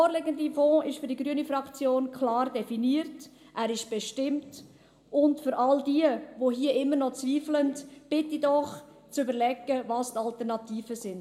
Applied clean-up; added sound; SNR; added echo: none; none; none; reverberation time 0.7 s.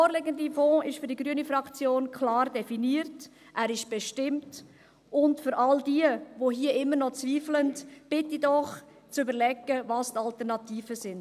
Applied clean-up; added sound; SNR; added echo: none; none; none; none.